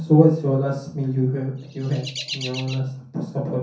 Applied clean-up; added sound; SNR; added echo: none; Chirp, tweet; 15 dB; reverberation time 0.6 s.